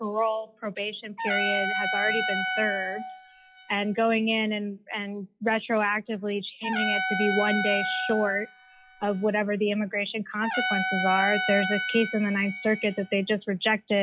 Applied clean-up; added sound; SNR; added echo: classical method log-MMSE.